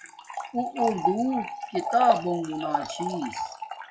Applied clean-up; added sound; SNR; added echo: classical method WPE with log-MMSE.